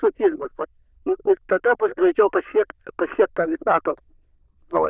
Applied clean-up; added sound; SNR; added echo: neural diffusion model UNIVERSE++.